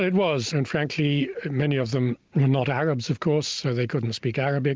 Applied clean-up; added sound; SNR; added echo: none; none; none; none.